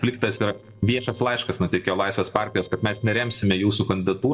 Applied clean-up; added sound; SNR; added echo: neural separator model SepFormer DNS4.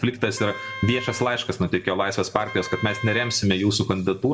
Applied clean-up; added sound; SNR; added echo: none; Wind instrument, woodwind instrument; 14 dB; reverberation time 0.7 s.